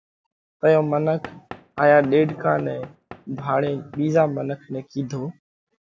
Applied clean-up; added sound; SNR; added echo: none; Knock / Wood; 20 dB; none.